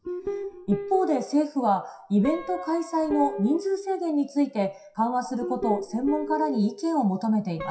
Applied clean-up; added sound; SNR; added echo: classical method WPE with log-MMSE.